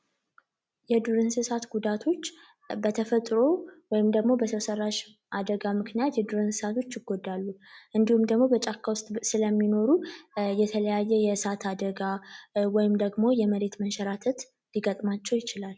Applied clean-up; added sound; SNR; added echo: none; none; none; none.